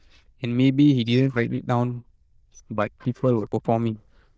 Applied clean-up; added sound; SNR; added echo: neural diffusion model UNIVERSE++.